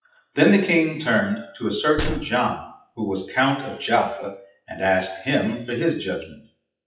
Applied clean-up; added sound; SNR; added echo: classical method WPE with log-MMSE.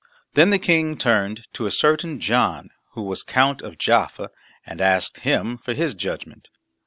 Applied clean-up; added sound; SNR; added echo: none; none; none; none.